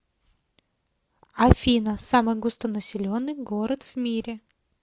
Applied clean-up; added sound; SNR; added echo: none; none; none; none.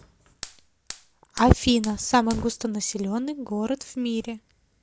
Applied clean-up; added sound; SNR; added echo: none; Fire; 18 dB; none.